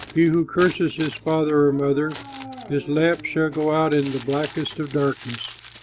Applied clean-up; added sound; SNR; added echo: none; Dog + Crumpling, crinkling; 18 dB; none.